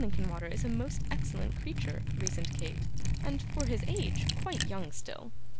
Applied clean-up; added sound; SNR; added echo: none; Liquid; 1 dB; none.